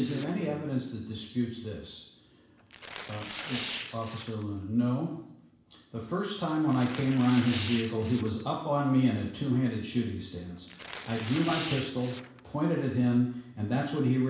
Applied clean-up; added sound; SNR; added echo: none; Tearing; 15 dB; reverberation time 0.7 s.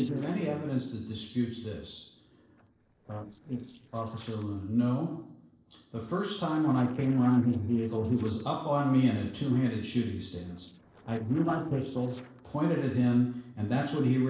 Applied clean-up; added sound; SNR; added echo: neural separator model SepFormer DNS4.